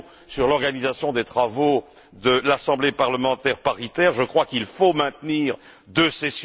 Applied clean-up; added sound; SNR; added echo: none; none; none; none.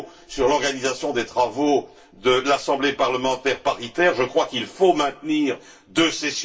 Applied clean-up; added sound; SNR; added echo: none; none; none; reverberation time 0.2 s.